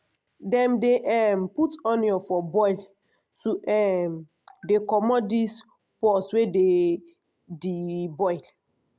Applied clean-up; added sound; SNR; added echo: none; none; none; none.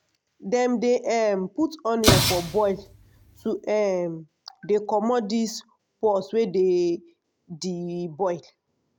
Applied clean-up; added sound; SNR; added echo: none; Explosion; 0 dB; none.